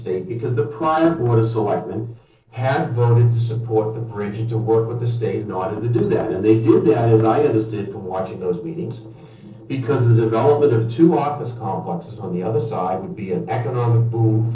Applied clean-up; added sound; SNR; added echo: neural separator model SepFormer DNS4.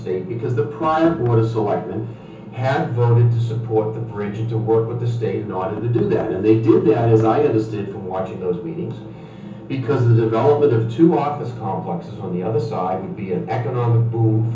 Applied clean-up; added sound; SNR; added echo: none; Knock; 18 dB; reverberation time 0.7 s.